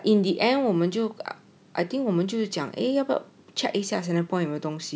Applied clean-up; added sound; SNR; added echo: none; none; none; none.